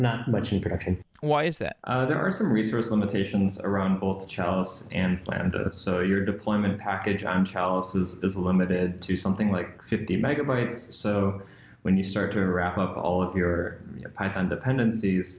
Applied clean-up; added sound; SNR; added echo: none; none; none; none.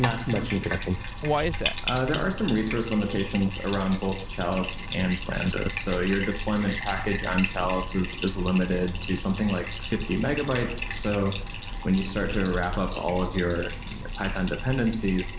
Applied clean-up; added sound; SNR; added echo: none; Bathtub (filling or washing); 5 dB; none.